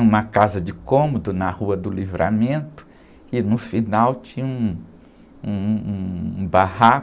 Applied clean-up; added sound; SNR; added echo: none; none; none; none.